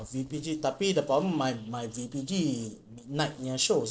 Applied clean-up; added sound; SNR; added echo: neural separator model SepFormer DNS4.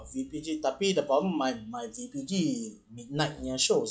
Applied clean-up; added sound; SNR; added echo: classical method log-MMSE.